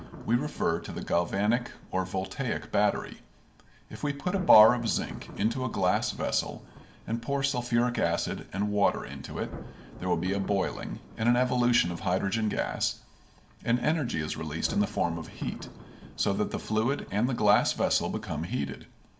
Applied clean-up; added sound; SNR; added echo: none; Thunder; 19 dB; reverberation time 0.3 s.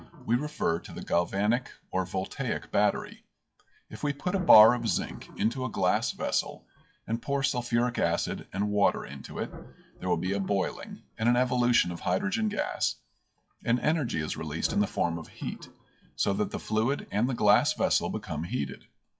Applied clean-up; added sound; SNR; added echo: classical method WPE with log-MMSE.